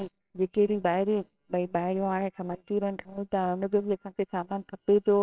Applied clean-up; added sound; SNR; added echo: neural separator model SepFormer WHAMR!.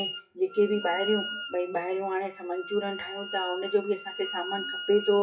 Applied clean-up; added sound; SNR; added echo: classical method WPE with log-MMSE.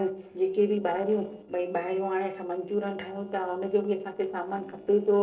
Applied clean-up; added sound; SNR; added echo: neural separator model SepFormer DNS4.